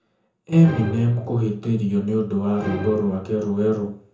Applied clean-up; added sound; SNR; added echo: none; Musical instrument; 13 dB; reverberation time 0.6 s.